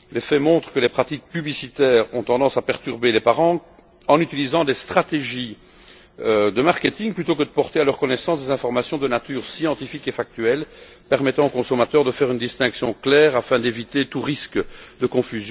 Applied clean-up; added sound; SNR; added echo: none; none; none; none.